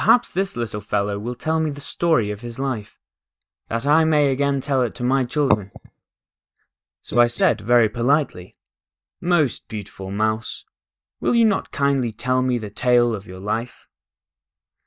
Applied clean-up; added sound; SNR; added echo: neural mask model DeepFilterNet 3.